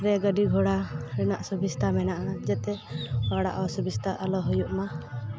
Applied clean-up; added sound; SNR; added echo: none; none; none; none.